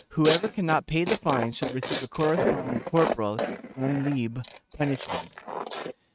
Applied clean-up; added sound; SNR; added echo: neural mask model RNNoise.